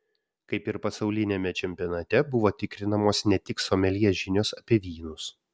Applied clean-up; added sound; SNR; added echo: none; none; none; none.